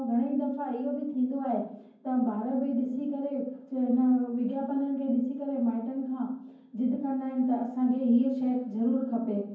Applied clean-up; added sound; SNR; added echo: none; none; none; reverberation time 0.9 s.